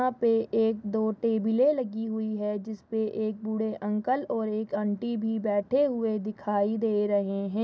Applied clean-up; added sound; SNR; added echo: none; none; none; none.